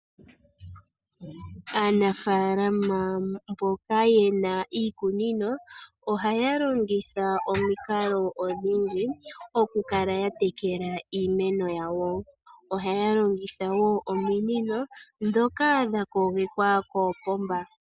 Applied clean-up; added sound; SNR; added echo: none; none; none; none.